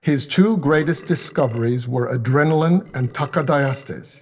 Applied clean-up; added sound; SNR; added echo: neural separator model SepFormer DNS4.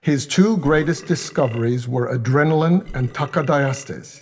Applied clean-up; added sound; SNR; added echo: none; Burping, eructation; 19 dB; reverberation time 0.7 s.